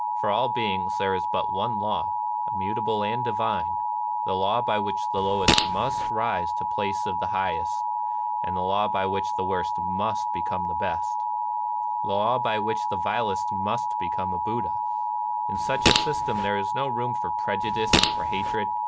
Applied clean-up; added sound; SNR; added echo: none; Fart + Alarm; -5 dB; none.